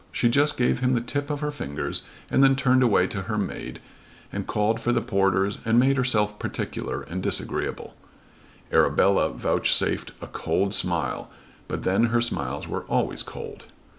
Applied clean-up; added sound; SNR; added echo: none; none; none; none.